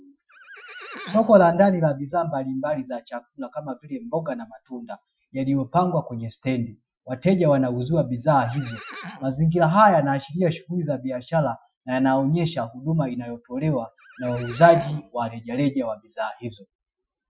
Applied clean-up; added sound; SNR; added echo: classical method Wiener filter.